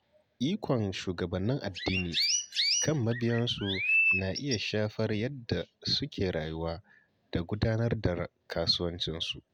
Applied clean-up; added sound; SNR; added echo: none; Chirp, tweet; -1 dB; none.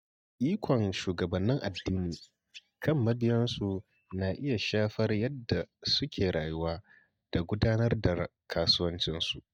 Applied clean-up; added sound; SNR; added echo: neural mask model DeepFilterNet 3.